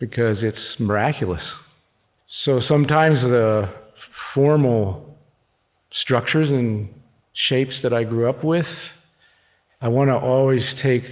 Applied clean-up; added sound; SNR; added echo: none; none; none; none.